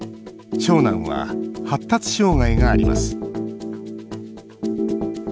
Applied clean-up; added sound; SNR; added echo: none; none; none; none.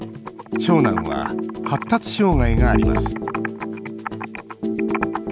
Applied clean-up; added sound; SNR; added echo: none; Computer keyboard; 12 dB; none.